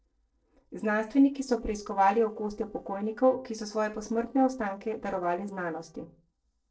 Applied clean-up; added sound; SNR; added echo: neural separator model SepFormer DNS4.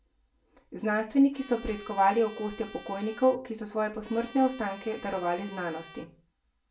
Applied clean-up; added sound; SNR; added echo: none; Trumpet; 19 dB; reverberation time 0.3 s.